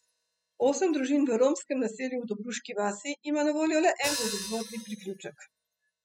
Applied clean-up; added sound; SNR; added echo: classical method spectral subtraction.